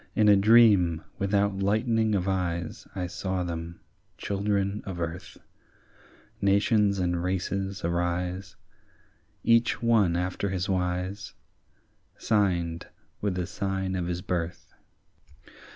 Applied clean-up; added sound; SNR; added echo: none; none; none; none.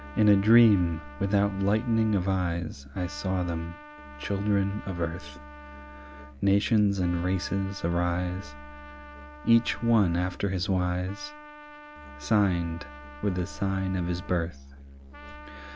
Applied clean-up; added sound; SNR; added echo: none; Musical instrument + Trumpet; 16 dB; none.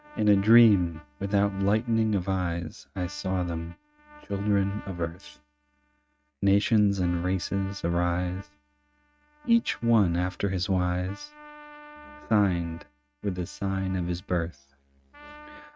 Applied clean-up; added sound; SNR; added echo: neural mask model RNNoise.